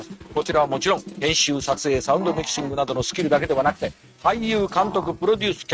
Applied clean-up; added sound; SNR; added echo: neural mask model RNNoise.